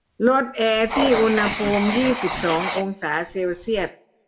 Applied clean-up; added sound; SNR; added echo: none; Writing; 8 dB; reverberation time 0.3 s.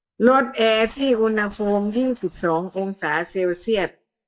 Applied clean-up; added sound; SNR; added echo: neural mask model DeepFilterNet 3.